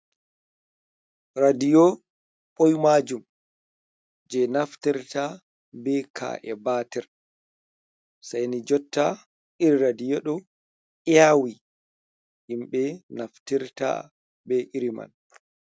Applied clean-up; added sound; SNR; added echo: none; none; none; none.